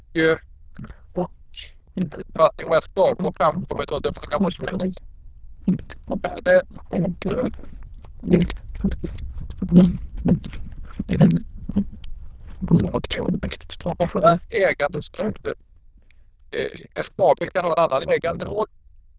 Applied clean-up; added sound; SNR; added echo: neural diffusion model UNIVERSE++.